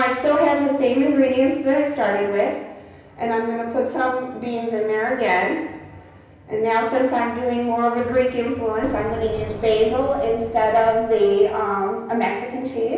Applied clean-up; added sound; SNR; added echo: none; Explosion; 15 dB; reverberation time 0.9 s.